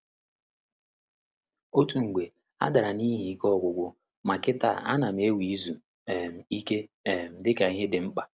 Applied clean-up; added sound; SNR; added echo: none; none; none; none.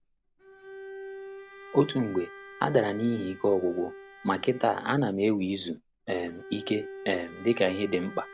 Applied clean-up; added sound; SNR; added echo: none; Bowed string instrument; 16 dB; none.